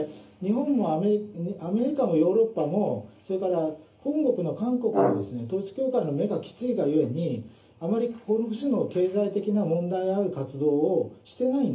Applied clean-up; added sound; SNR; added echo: none; Brass instrument; 3 dB; reverberation time 0.3 s.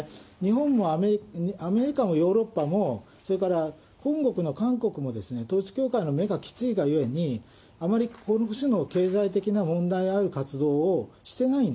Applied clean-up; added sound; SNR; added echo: none; none; none; none.